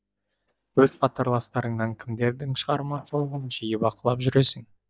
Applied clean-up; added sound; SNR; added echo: neural mask model DeepFilterNet 3.